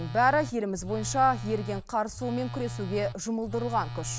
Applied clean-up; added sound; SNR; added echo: none; Telephone; 9 dB; none.